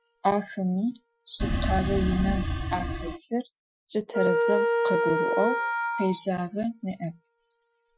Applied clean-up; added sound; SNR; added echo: classical method Wiener filter.